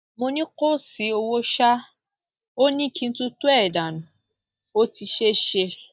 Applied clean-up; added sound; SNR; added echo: neural mask model DeepFilterNet 3.